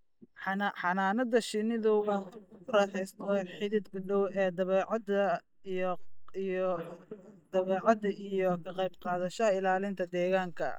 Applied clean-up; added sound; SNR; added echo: neural mask model DeepFilterNet 3.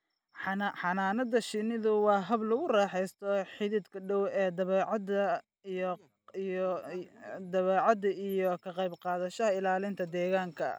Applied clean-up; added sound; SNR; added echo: none; none; none; none.